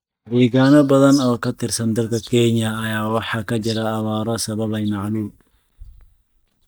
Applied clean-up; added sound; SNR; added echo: neural mask model DeepFilterNet 3.